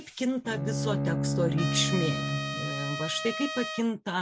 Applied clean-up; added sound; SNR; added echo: none; Bowed string instrument + Trumpet; 0 dB; none.